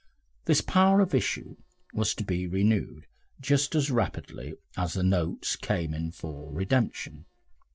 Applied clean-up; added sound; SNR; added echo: neural separator model SepFormer DNS4.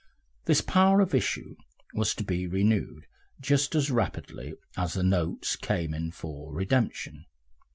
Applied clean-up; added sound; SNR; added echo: none; none; none; none.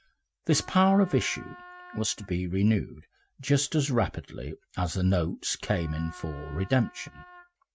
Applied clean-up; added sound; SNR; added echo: neural mask model RNNoise.